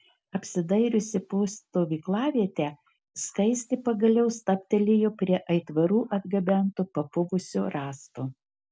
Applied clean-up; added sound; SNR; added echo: none; none; none; none.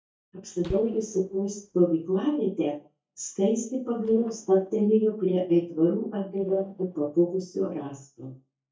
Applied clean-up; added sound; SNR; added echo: neural mask model DeepFilterNet 3.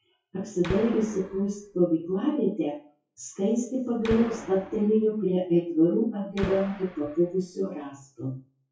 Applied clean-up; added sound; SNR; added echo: classical method WPE with log-MMSE.